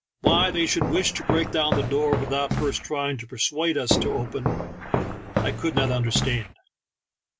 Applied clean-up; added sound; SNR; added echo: none; Walk, footsteps; 2 dB; none.